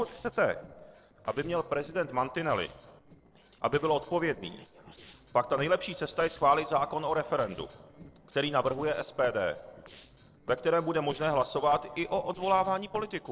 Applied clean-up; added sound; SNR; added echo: neural separator model SepFormer DNS4.